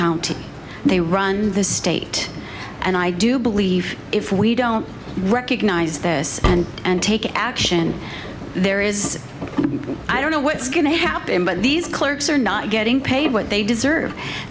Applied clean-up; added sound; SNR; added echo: none; Engine; 11 dB; none.